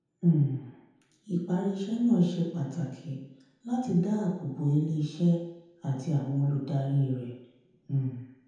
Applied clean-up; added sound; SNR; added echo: none; none; none; reverberation time 0.9 s.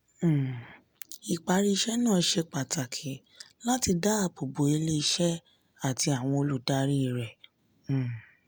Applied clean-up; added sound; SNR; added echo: none; none; none; none.